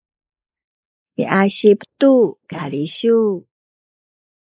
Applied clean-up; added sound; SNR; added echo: neural mask model Resemble Enhance denoiser.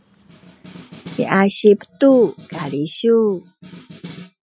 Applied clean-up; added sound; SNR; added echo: classical method Wiener filter.